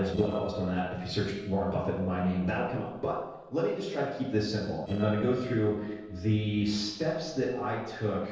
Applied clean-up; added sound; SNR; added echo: neural separator model SepFormer DNS4.